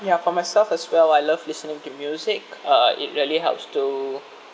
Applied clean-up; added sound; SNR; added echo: none; none; none; none.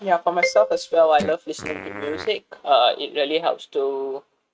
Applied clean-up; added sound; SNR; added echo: neural mask model RNNoise.